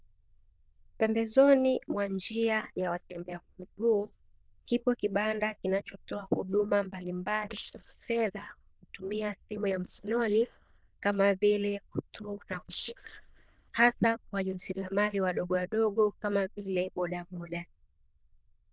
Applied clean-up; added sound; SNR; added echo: neural diffusion model UNIVERSE++.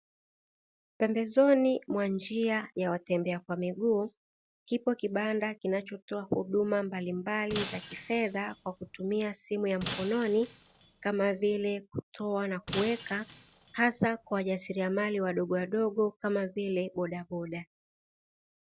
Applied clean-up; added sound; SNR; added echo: none; Shatter; 10 dB; none.